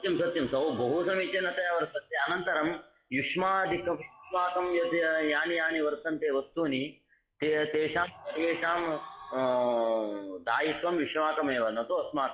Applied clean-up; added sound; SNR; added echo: classical method log-MMSE.